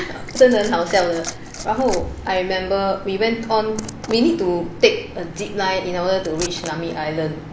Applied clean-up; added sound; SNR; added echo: none; Liquid; 14 dB; none.